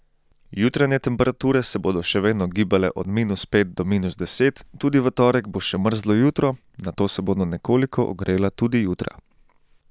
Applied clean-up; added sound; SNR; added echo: none; none; none; none.